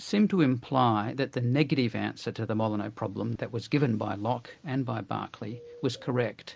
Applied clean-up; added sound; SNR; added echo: none; Bird; 18 dB; none.